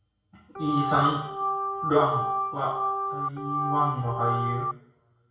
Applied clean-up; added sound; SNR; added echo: none; Organ; 0 dB; reverberation time 0.6 s.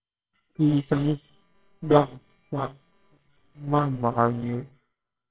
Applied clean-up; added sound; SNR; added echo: neural separator model SepFormer WHAMR!.